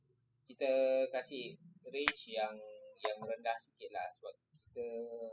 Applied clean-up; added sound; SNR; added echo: classical method spectral subtraction.